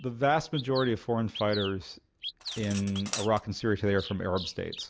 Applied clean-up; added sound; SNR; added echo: none; Cutlery, silverware + Bird vocalization, bird call, bird song; 12 dB; none.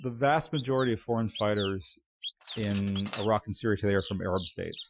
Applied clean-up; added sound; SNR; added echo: classical method Wiener filter.